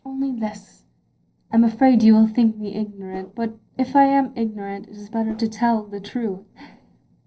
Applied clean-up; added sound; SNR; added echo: neural separator model SepFormer DNS4.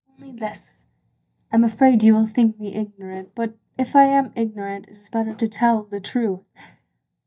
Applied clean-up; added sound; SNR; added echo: neural mask model DeepFilterNet 3.